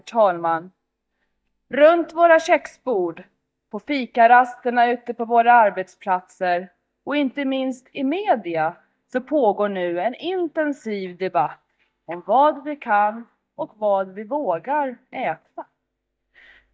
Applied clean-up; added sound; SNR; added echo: neural mask model DeepFilterNet 3.